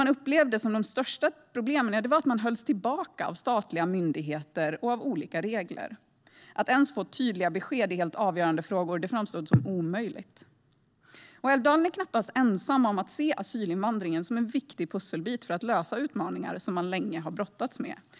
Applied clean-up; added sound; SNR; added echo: none; none; none; none.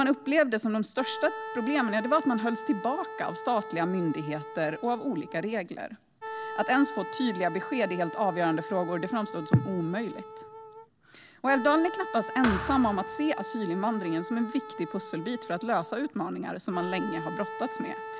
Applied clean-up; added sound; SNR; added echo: none; Wind instrument, woodwind instrument + Thump, thud; 10 dB; none.